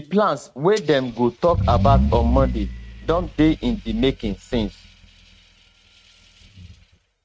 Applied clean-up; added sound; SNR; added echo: neural mask model RNNoise.